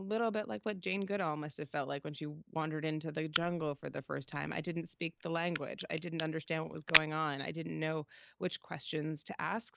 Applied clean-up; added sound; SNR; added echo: neural mask model Resemble Enhance denoiser.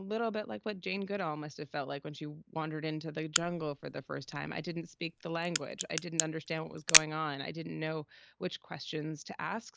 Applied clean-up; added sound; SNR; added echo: none; Crack; -3 dB; none.